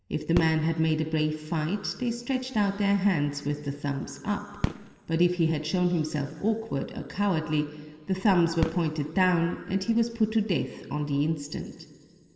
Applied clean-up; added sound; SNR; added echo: none; Fireworks; 14 dB; reverberation time 2.4 s.